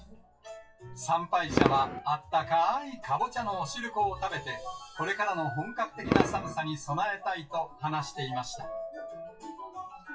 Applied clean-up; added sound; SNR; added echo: classical method WPE with log-MMSE.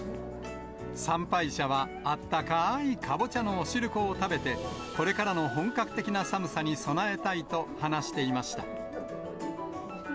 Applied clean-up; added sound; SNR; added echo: none; none; none; none.